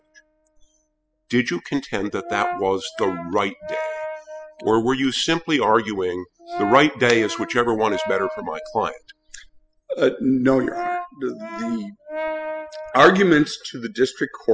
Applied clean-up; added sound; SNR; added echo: classical method spectral subtraction.